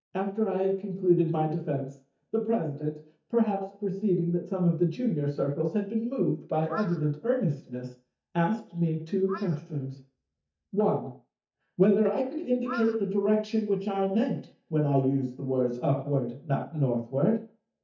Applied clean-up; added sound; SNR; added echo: neural mask model DeepFilterNet 3.